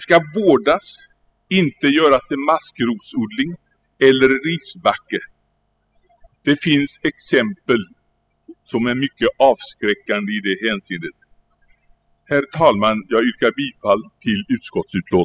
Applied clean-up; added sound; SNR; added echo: classical method spectral subtraction.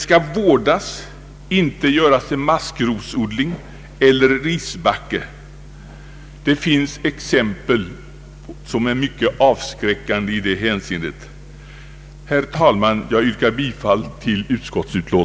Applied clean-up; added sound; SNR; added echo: none; none; none; none.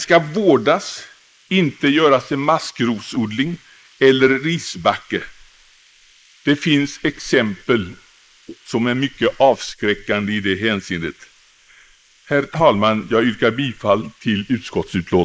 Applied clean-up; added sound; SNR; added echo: neural mask model Resemble Enhance denoiser.